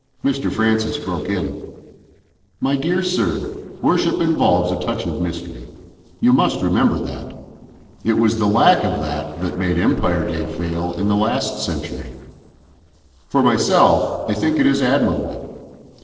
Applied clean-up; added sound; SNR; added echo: neural separator model SepFormer DNS4.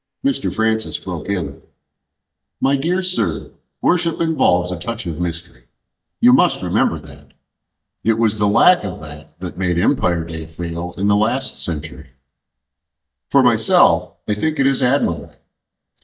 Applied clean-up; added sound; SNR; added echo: neural mask model DeepFilterNet 3.